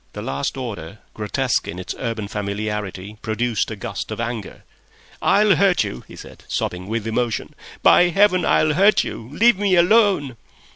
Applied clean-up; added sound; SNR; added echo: none; none; none; none.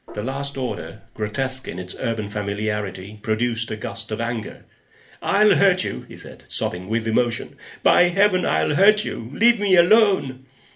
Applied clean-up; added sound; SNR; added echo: none; Gong; 19 dB; reverberation time 0.3 s.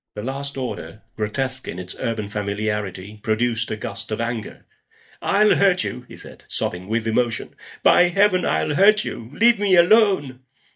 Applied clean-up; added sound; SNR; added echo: neural mask model DeepFilterNet 3.